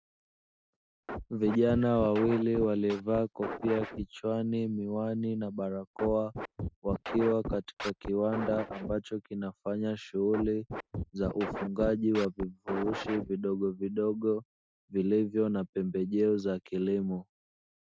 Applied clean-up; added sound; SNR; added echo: neural mask model RNNoise.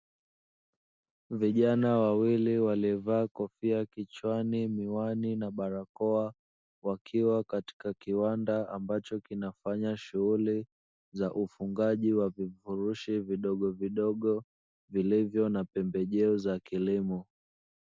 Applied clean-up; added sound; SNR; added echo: none; none; none; none.